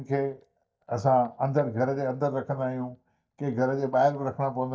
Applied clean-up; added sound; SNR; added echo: neural mask model DeepFilterNet 3.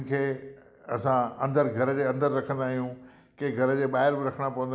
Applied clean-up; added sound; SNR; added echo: none; none; none; none.